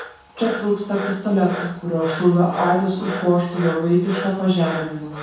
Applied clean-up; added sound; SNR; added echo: none; Frog; 11 dB; reverberation time 0.7 s.